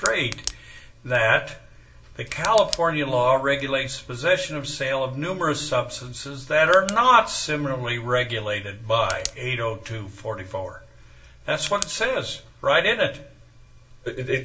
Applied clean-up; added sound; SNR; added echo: none; Tick; 17 dB; reverberation time 0.2 s.